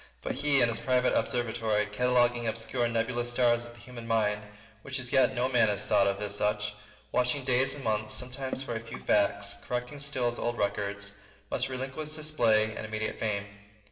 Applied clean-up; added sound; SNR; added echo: none; Water / Splash, splatter; 17 dB; reverberation time 1.0 s.